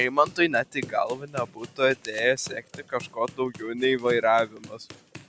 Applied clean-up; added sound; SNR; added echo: none; Run; 18 dB; none.